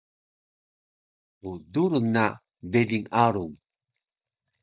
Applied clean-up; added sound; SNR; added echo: neural mask model DeepFilterNet 3.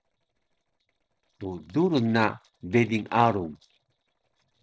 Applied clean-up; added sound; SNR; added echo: neural separator model SepFormer DNS4.